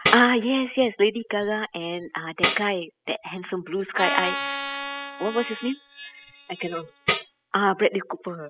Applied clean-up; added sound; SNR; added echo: classical method spectral subtraction.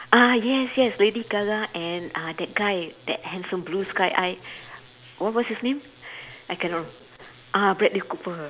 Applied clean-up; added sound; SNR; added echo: none; none; none; none.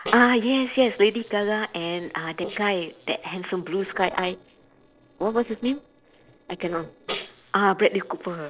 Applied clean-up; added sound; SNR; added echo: neural separator model SepFormer DNS4.